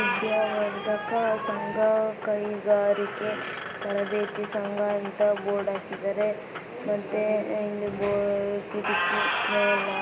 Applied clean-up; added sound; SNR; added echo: none; Squeak; 6 dB; none.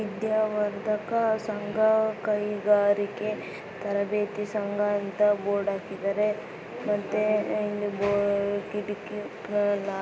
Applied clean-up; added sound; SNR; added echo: none; none; none; none.